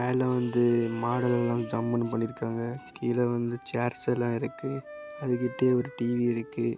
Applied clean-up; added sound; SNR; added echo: none; Wind instrument, woodwind instrument; 17 dB; none.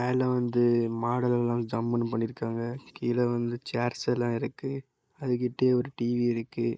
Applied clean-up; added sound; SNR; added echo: neural mask model Resemble Enhance denoiser.